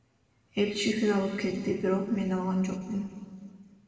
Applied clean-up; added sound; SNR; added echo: none; none; none; reverberation time 2.1 s.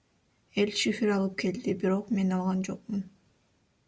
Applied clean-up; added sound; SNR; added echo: none; none; none; none.